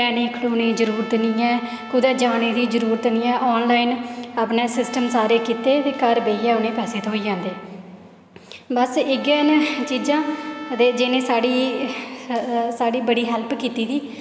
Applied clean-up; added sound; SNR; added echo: none; Trumpet; 17 dB; none.